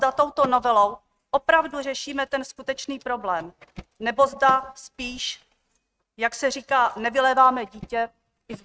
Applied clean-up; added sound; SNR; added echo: neural mask model RNNoise.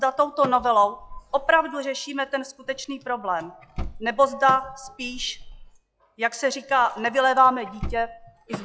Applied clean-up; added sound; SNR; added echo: classical method log-MMSE.